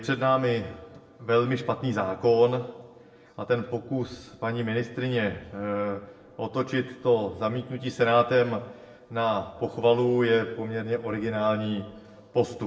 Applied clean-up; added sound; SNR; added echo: none; none; none; reverberation time 0.6 s.